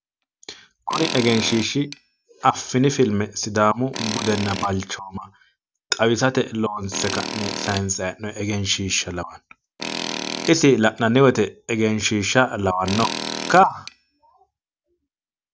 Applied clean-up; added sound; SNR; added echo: none; Tools; 11 dB; none.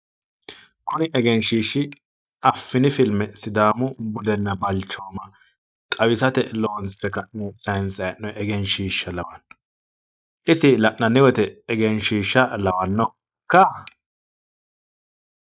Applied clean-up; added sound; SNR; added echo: neural mask model Resemble Enhance denoiser.